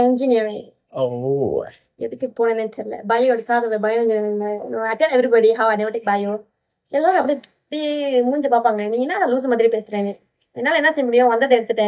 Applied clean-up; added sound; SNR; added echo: neural mask model DeepFilterNet 3.